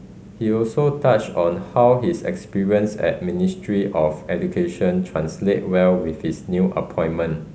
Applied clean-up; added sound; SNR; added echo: none; none; none; none.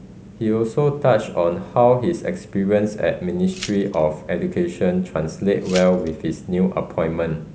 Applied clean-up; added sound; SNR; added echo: none; Glass; 17 dB; none.